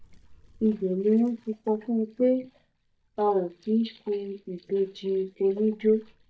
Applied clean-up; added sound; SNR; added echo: neural mask model DeepFilterNet 3.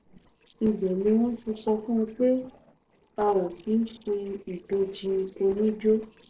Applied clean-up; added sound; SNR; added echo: neural separator model SepFormer DNS4.